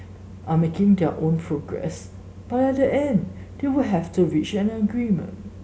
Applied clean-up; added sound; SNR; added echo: none; none; none; none.